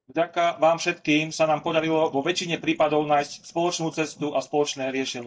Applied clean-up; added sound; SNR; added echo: neural mask model DeepFilterNet 3.